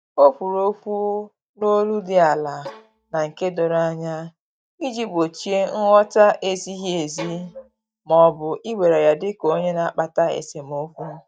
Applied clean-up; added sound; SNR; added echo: neural mask model DeepFilterNet 3.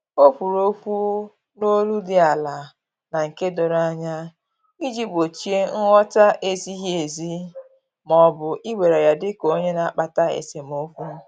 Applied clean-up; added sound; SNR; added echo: none; none; none; none.